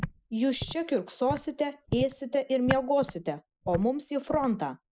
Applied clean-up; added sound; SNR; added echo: neural mask model Resemble Enhance denoiser.